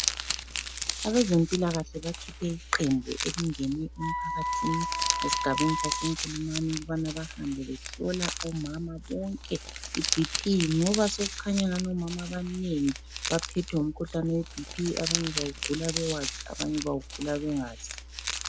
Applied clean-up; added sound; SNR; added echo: none; Crumpling, crinkling + Wind instrument, woodwind instrument; 4 dB; none.